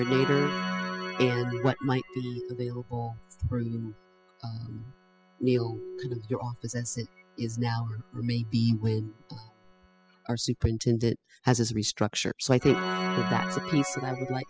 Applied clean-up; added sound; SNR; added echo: classical method spectral subtraction.